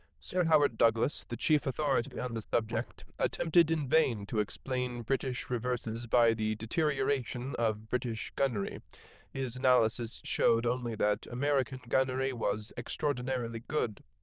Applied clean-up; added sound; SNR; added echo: neural diffusion model UNIVERSE++.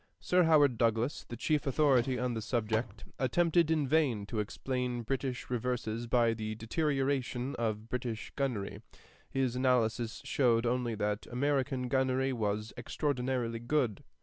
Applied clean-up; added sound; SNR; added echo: none; Drawer open or close; 14 dB; none.